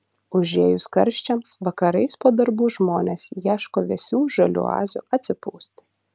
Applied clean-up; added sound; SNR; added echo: none; none; none; none.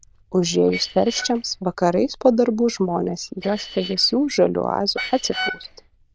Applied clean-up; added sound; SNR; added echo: neural diffusion model UNIVERSE++.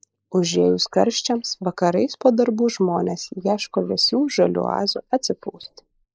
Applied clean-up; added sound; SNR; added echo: neural mask model Resemble Enhance denoiser.